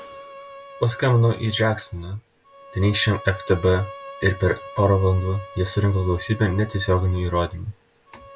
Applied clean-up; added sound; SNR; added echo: none; Bowed string instrument; 18 dB; none.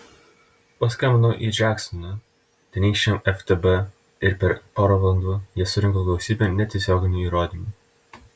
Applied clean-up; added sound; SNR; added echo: none; none; none; none.